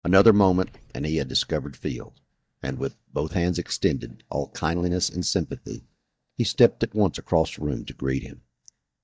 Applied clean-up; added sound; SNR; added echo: neural mask model DeepFilterNet 3.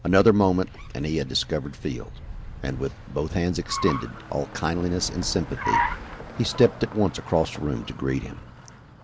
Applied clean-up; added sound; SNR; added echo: none; Car; 9 dB; none.